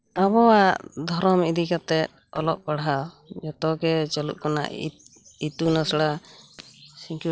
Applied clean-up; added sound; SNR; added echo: neural separator model SepFormer DNS4.